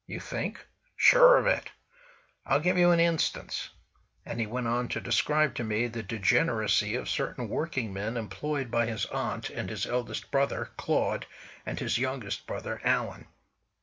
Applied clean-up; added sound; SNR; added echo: none; none; none; none.